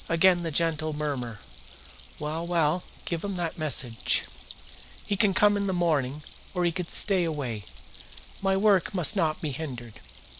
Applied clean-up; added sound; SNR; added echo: none; Stream; 13 dB; none.